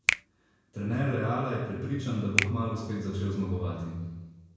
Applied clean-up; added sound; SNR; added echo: none; Finger snapping; 5 dB; reverberation time 1.0 s.